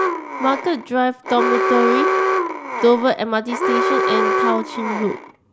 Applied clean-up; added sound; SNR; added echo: none; Alarm; 0 dB; none.